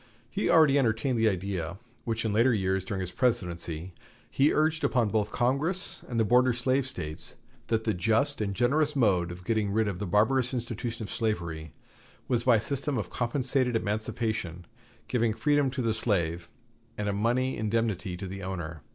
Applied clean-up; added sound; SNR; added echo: none; none; none; none.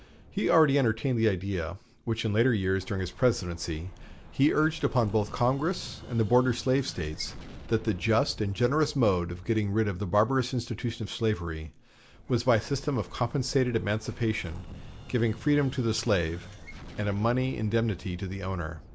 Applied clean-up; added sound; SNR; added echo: none; Explosion; 18 dB; none.